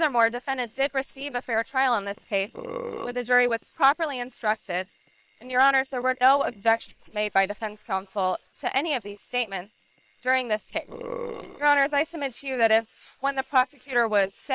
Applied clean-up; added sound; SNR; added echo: neural separator model SepFormer WHAM!.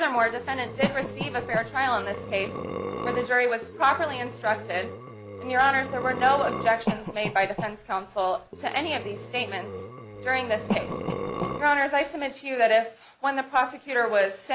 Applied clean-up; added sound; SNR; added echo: none; Burping, eructation + Cough; 8 dB; none.